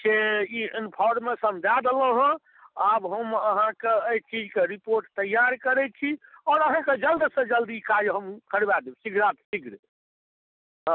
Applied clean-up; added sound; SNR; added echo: none; none; none; none.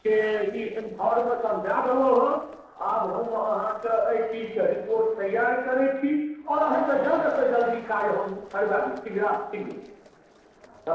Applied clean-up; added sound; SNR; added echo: neural separator model SepFormer DNS4.